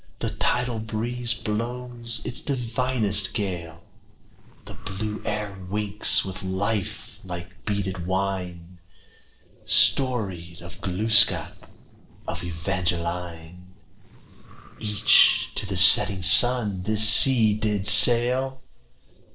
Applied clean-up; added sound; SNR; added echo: neural separator model SepFormer DNS4.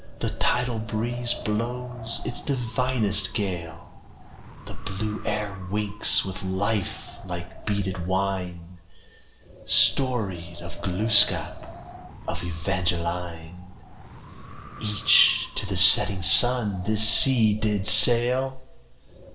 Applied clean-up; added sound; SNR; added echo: none; Wind; 16 dB; reverberation time 0.6 s.